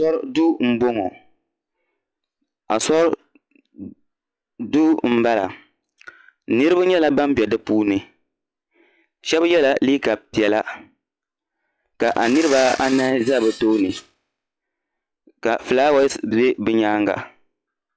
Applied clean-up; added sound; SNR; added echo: classical method log-MMSE.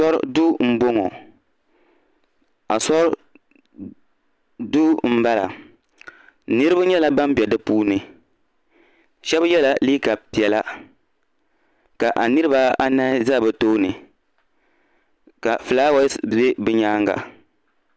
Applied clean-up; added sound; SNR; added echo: none; none; none; none.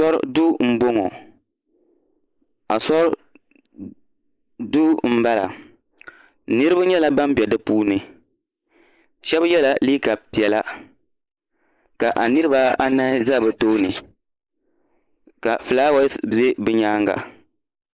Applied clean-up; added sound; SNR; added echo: neural mask model Resemble Enhance denoiser.